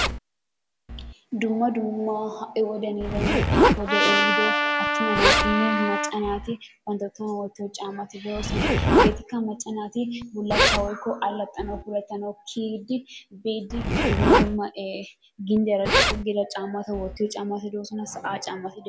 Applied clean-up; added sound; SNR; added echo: none; Trumpet + Zipper (clothing); -3 dB; none.